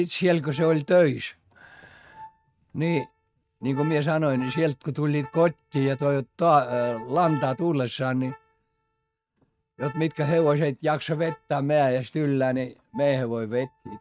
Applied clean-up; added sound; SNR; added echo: neural mask model RNNoise.